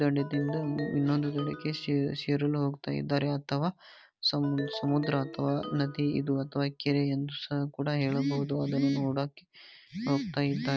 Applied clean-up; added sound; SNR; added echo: none; Ringtone; 13 dB; none.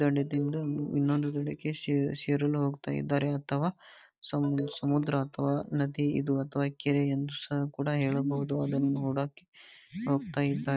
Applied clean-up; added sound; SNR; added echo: neural mask model DeepFilterNet 3.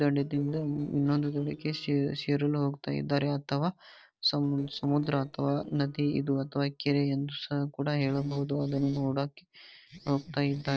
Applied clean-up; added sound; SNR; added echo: neural separator model SepFormer DNS4.